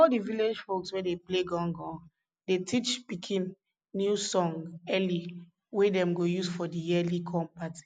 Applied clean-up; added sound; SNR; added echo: none; none; none; none.